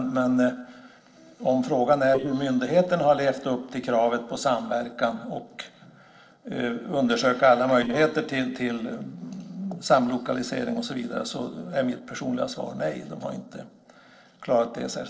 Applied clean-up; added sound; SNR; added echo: neural separator model SepFormer DNS4.